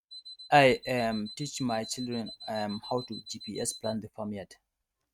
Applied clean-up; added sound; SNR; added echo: neural mask model RNNoise.